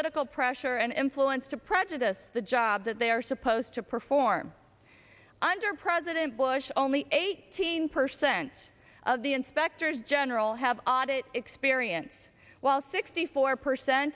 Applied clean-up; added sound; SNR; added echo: none; none; none; none.